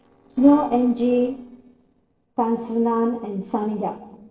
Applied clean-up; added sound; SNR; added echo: neural separator model SepFormer DNS4.